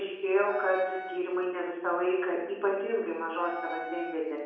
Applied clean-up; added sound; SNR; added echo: none; Wind instrument, woodwind instrument; 11 dB; reverberation time 0.9 s.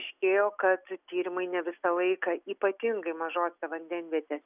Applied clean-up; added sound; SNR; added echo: none; none; none; none.